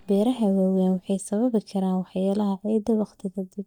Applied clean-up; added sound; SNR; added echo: neural mask model DeepFilterNet 3.